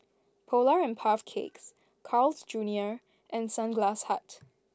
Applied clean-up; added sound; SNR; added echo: none; none; none; none.